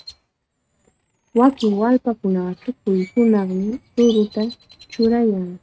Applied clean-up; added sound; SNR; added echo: neural mask model RNNoise.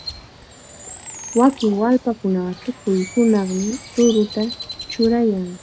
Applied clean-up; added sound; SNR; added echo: none; Bird; 15 dB; none.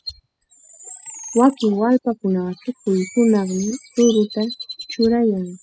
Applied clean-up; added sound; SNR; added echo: classical method spectral subtraction.